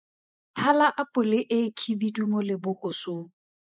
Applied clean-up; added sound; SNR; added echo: neural mask model Resemble Enhance denoiser.